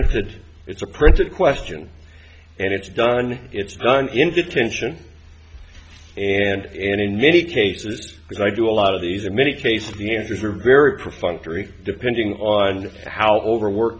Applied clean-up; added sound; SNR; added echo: none; none; none; none.